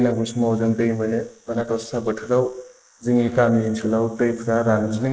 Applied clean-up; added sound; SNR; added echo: neural mask model Resemble Enhance denoiser.